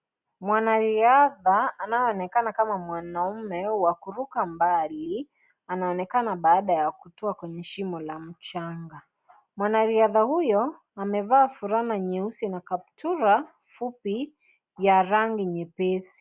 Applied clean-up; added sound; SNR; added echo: none; none; none; none.